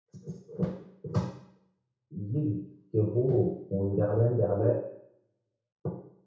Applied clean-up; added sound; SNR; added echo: none; none; none; reverberation time 0.6 s.